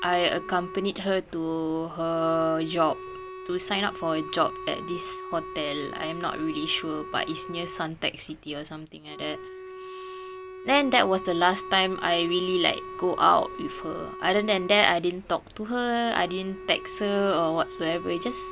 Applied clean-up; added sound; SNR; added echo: none; Wind instrument, woodwind instrument; 12 dB; none.